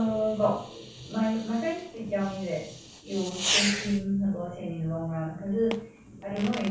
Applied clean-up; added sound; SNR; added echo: none; Fireworks; 7 dB; reverberation time 0.3 s.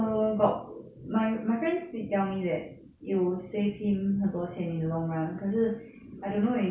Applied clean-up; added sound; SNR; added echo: none; none; none; none.